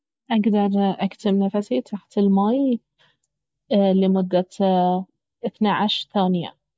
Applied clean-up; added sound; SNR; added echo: none; none; none; none.